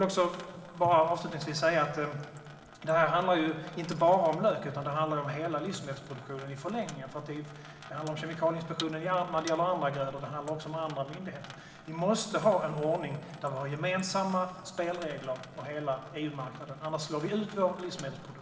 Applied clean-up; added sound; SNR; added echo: none; Sink (filling or washing) / Water tap, faucet; 19 dB; reverberation time 2.1 s.